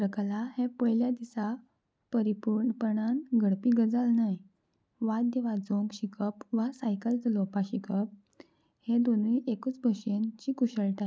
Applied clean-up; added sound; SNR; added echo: none; none; none; none.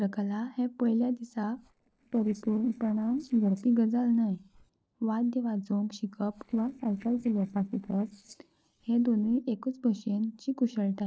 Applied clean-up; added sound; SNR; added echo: neural separator model SepFormer DNS4.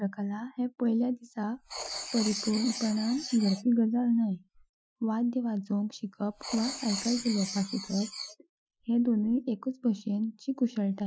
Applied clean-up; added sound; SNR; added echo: classical method Wiener filter.